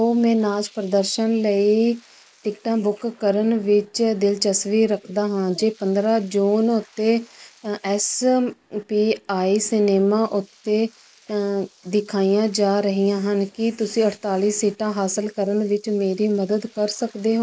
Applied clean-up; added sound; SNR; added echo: neural mask model Resemble Enhance denoiser.